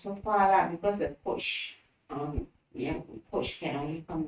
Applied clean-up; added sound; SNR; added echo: neural mask model RNNoise.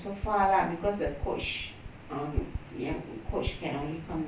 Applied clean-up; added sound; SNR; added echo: none; Typing; 8 dB; none.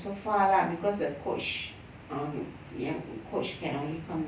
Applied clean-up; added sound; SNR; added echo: none; none; none; none.